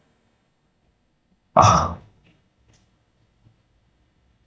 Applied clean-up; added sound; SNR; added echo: neural mask model DeepFilterNet 3.